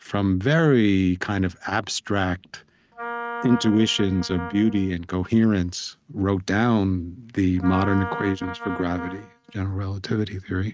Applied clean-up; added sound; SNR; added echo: neural mask model RNNoise.